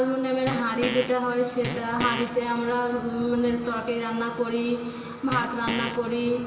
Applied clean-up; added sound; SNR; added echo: none; Fart; 8 dB; reverberation time 2.3 s.